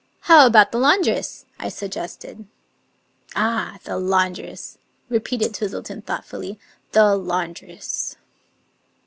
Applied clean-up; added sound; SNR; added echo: none; Rattle (instrument); 14 dB; none.